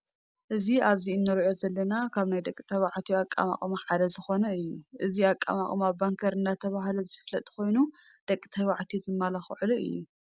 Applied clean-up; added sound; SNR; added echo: none; none; none; none.